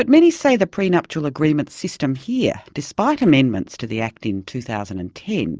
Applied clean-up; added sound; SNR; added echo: neural separator model SepFormer DNS4.